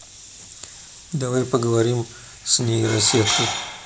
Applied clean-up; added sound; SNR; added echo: none; none; none; none.